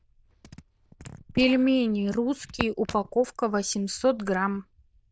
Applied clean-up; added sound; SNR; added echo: neural diffusion model UNIVERSE++.